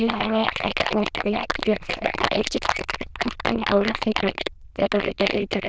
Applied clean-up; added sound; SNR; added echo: neural diffusion model UNIVERSE++.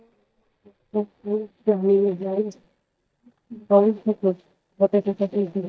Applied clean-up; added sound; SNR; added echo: neural mask model DeepFilterNet 3.